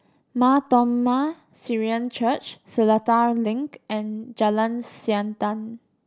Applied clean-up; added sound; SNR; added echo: none; none; none; none.